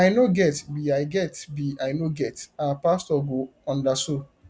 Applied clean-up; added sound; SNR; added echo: none; none; none; none.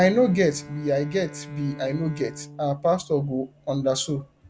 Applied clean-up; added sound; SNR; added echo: none; Bowed string instrument; 18 dB; none.